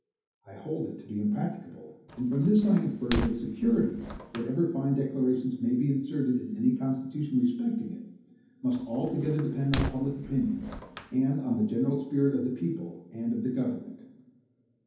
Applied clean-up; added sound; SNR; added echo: none; Fire; 7 dB; reverberation time 0.7 s.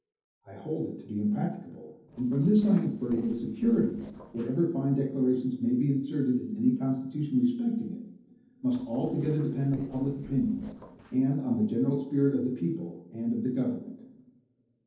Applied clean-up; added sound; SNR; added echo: neural separator model SepFormer DNS4.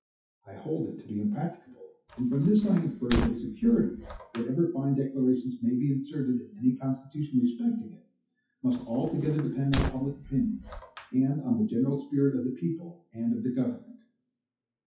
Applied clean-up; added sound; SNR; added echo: classical method WPE with log-MMSE.